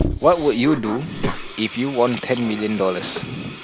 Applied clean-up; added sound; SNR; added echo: none; Breathing + Sink (filling or washing); 7 dB; none.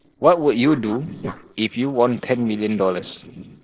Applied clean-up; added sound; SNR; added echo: neural separator model SepFormer DNS4.